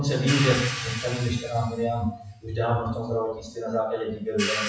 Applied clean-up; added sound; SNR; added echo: classical method WPE with log-MMSE.